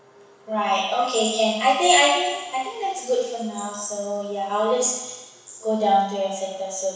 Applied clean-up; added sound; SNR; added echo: none; none; none; reverberation time 1.1 s.